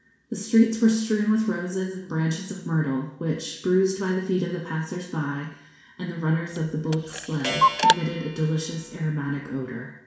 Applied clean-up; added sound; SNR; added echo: none; Clock; 1 dB; reverberation time 0.7 s.